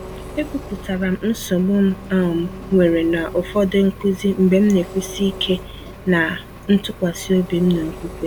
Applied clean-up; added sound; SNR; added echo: none; Engine; 15 dB; none.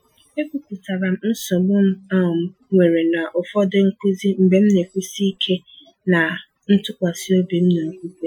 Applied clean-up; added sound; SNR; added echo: classical method Wiener filter.